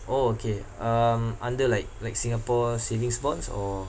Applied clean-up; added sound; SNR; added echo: none; none; none; none.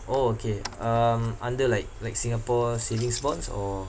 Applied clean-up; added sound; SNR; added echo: none; Keys jangling; 20 dB; none.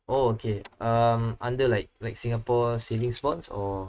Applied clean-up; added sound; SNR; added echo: neural mask model RNNoise.